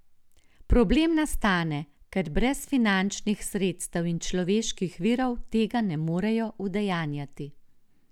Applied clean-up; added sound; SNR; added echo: none; none; none; none.